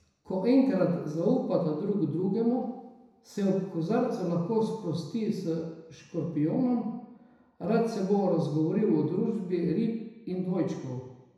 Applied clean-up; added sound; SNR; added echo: none; none; none; reverberation time 1.0 s.